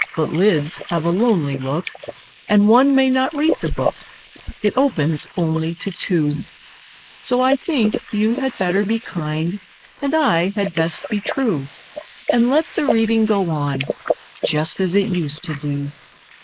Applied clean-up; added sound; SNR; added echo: neural mask model Resemble Enhance denoiser.